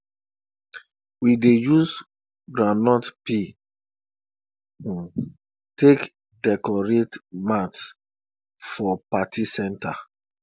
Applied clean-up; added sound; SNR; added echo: none; none; none; none.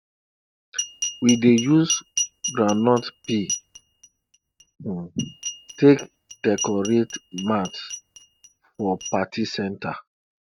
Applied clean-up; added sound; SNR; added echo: neural mask model RNNoise.